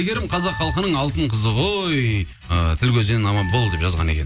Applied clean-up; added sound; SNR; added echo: none; Wind instrument, woodwind instrument; 15 dB; none.